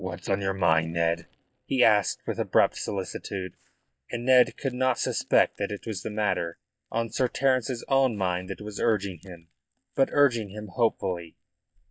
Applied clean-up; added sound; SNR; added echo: neural mask model DeepFilterNet 3.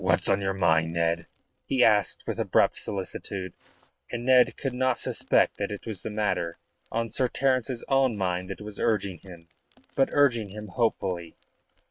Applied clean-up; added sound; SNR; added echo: neural mask model RNNoise.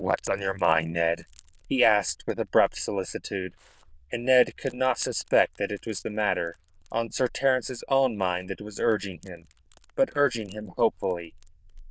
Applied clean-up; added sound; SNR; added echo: neural diffusion model UNIVERSE++.